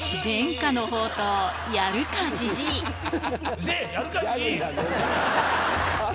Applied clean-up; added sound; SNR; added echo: none; none; none; none.